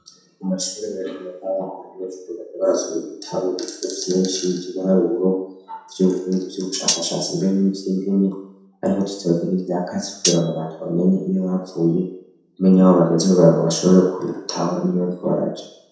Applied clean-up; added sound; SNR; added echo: none; Cutlery, silverware; 8 dB; reverberation time 0.7 s.